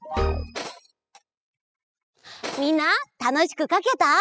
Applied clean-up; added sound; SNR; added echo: classical method spectral subtraction.